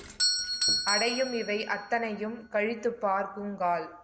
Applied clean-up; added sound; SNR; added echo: none; Doorbell; 3 dB; none.